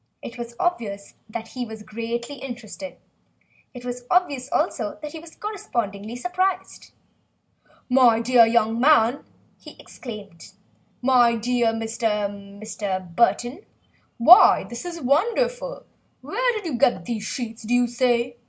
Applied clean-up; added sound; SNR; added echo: none; none; none; none.